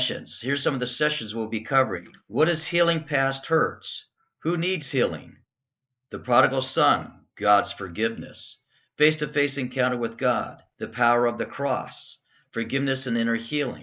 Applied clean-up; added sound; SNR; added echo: neural mask model Resemble Enhance denoiser.